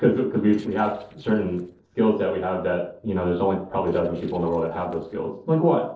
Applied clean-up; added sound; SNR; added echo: neural separator model SepFormer DNS4.